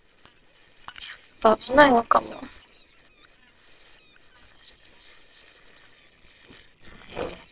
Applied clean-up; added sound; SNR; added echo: neural separator model SepFormer WHAMR!.